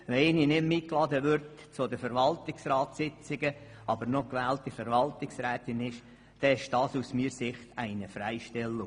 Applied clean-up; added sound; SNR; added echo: none; none; none; none.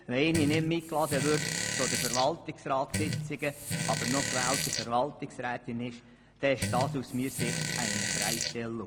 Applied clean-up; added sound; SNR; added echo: none; Fart; 1 dB; none.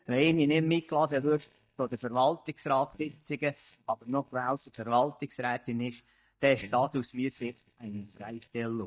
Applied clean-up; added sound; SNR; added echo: neural mask model DeepFilterNet 3.